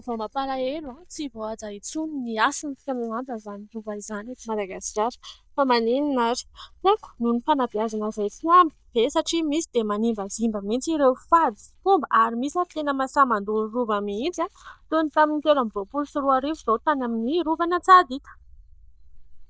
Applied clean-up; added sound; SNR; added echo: neural mask model DeepFilterNet 3.